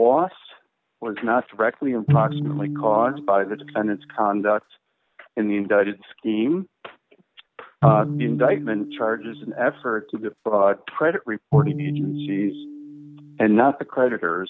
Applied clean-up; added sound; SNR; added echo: none; Bowed string instrument; 4 dB; none.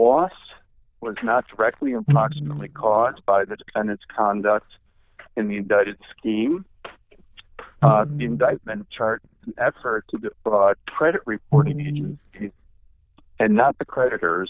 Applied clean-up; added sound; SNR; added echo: neural diffusion model UNIVERSE++.